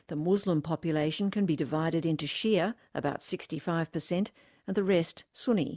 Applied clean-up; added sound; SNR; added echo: none; none; none; none.